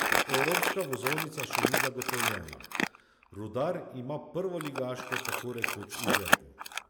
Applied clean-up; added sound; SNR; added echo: none; Crumpling, crinkling; -4 dB; none.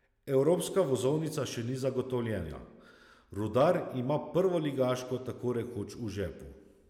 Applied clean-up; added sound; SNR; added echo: none; none; none; none.